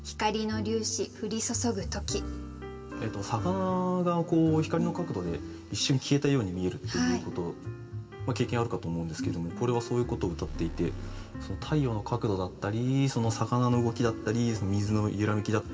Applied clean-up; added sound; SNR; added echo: none; Alarm; 13 dB; reverberation time 1.3 s.